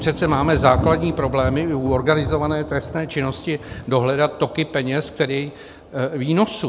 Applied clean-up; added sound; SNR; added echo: none; Thunder; 10 dB; none.